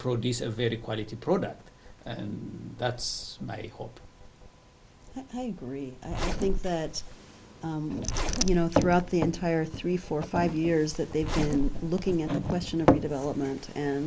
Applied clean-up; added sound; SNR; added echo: none; Zipper (clothing); 2 dB; none.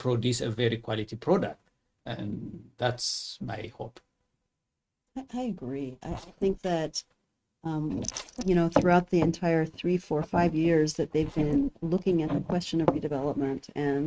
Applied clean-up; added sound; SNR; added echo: neural mask model RNNoise.